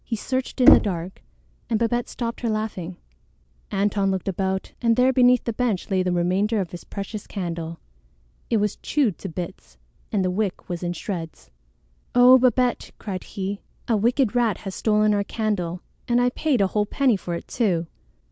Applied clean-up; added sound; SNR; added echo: none; Knock; 2 dB; none.